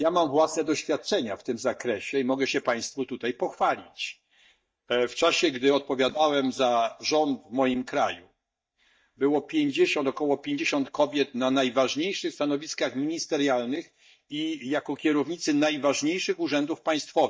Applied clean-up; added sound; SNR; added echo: neural mask model DeepFilterNet 3.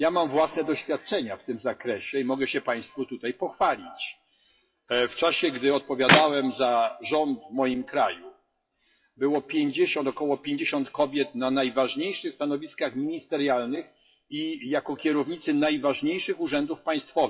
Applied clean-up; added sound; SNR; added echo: classical method WPE with log-MMSE.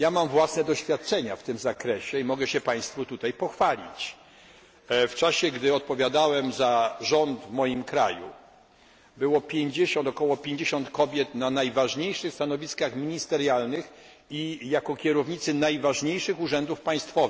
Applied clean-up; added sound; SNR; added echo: none; none; none; none.